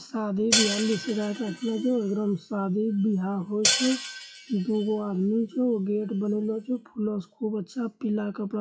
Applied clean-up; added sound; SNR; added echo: classical method WPE with log-MMSE.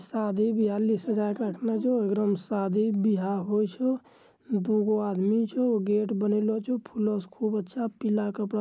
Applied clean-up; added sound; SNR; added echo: none; none; none; none.